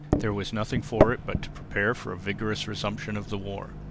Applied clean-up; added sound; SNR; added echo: none; Microwave oven; 0 dB; none.